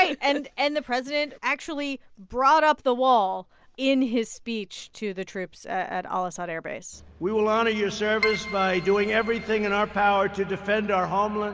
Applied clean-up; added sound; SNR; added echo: none; Keyboard (musical); 10 dB; none.